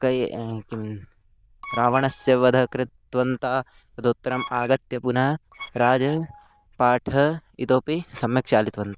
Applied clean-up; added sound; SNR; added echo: neural diffusion model UNIVERSE++.